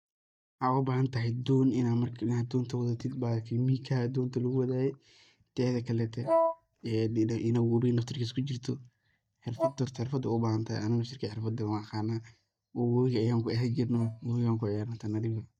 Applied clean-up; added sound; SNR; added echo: neural mask model DeepFilterNet 3.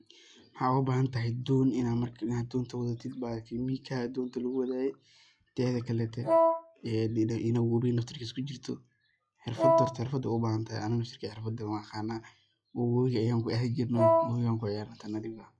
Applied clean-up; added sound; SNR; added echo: classical method log-MMSE.